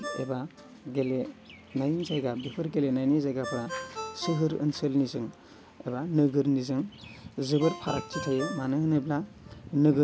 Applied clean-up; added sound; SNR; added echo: none; Ringtone; 15 dB; none.